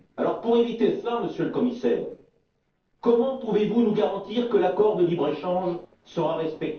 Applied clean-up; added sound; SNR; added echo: neural separator model SepFormer DNS4.